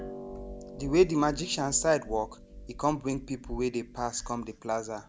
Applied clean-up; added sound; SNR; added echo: none; Harp; 13 dB; none.